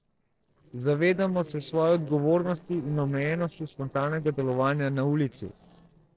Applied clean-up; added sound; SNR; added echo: neural separator model SepFormer DNS4.